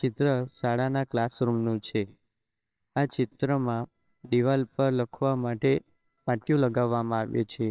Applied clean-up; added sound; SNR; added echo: neural separator model SepFormer WHAMR!.